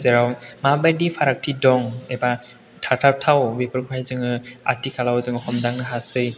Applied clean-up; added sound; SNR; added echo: none; none; none; none.